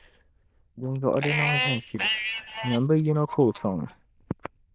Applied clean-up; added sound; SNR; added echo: neural diffusion model UNIVERSE++.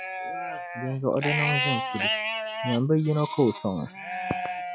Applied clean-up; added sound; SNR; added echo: classical method log-MMSE.